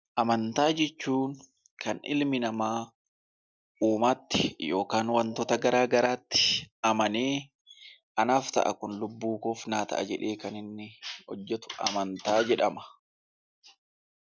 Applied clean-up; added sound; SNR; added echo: none; none; none; none.